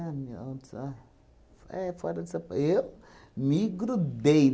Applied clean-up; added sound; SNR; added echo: none; none; none; none.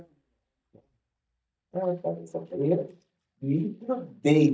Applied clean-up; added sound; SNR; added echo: neural mask model DeepFilterNet 3.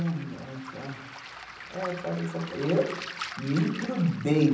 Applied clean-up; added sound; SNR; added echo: none; Waves, surf; 12 dB; reverberation time 0.6 s.